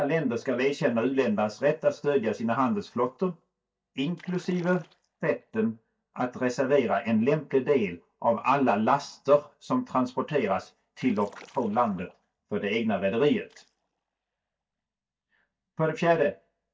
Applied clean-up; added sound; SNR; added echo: neural mask model DeepFilterNet 3.